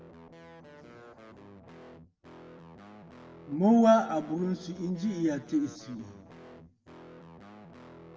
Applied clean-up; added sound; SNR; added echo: none; Guitar; 19 dB; reverberation time 1.0 s.